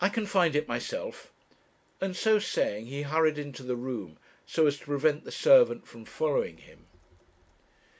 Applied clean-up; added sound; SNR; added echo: none; none; none; none.